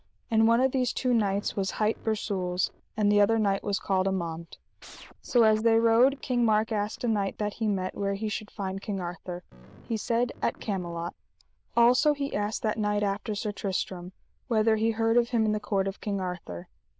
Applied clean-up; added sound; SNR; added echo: neural diffusion model UNIVERSE++.